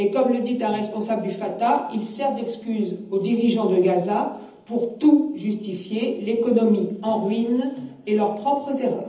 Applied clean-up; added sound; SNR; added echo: none; none; none; reverberation time 0.8 s.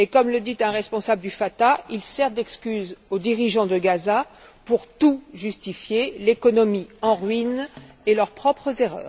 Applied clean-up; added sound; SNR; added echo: none; none; none; none.